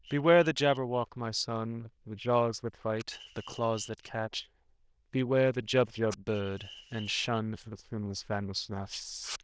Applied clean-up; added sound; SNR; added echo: neural diffusion model UNIVERSE++.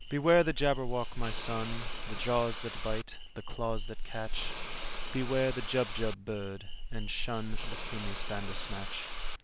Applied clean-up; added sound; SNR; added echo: none; Hiss / Insect; 0 dB; none.